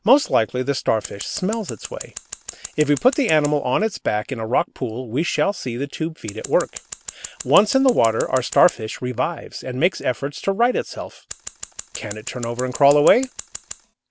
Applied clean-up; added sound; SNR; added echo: none; Scissors; 15 dB; none.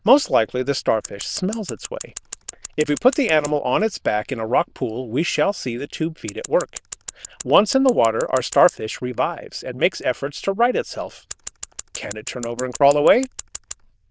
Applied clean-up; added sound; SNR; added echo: neural diffusion model UNIVERSE++.